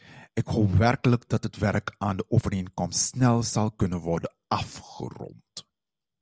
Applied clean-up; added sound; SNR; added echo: none; none; none; none.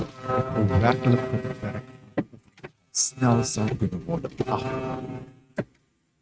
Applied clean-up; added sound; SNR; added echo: neural mask model RNNoise.